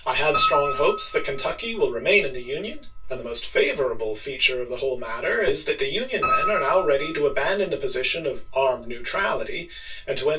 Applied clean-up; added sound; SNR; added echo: none; Piano; 10 dB; reverberation time 0.2 s.